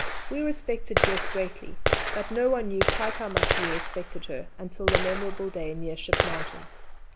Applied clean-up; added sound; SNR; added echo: none; Gunshot, gunfire; -4 dB; none.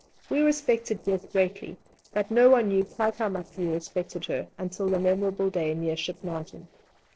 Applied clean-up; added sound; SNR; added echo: neural separator model SepFormer DNS4.